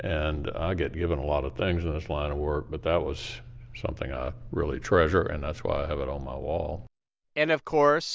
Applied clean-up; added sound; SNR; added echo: none; none; none; none.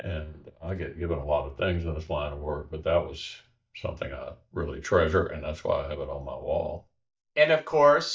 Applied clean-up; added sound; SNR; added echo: neural mask model DeepFilterNet 3.